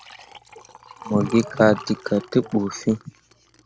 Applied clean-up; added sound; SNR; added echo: none; Liquid; 19 dB; none.